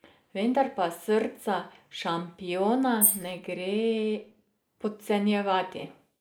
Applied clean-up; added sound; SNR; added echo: neural mask model Resemble Enhance denoiser.